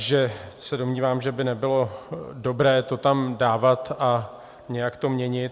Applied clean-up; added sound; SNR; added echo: none; none; none; none.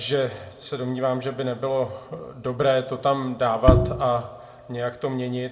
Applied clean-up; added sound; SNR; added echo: none; Bowed string instrument; -2 dB; reverberation time 0.7 s.